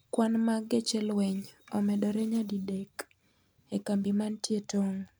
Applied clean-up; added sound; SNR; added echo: none; none; none; none.